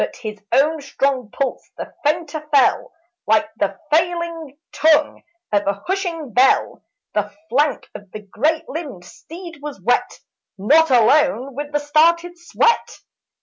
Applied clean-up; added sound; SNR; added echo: none; none; none; none.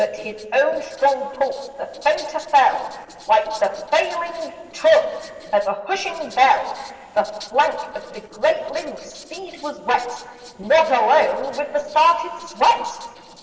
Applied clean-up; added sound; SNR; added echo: neural separator model SepFormer DNS4.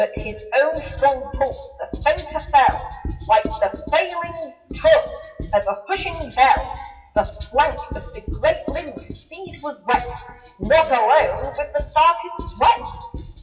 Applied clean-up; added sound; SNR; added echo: classical method WPE with log-MMSE.